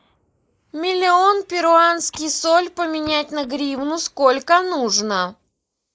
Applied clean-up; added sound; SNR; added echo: neural mask model Resemble Enhance denoiser.